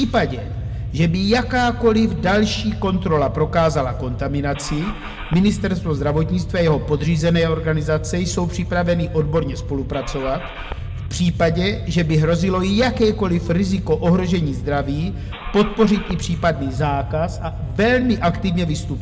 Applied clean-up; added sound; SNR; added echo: none; Engine starting / Car; 8 dB; reverberation time 0.8 s.